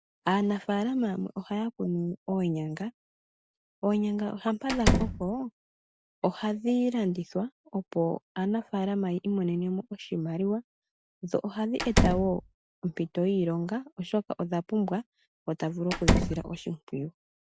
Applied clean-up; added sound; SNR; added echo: none; Slam; -4 dB; none.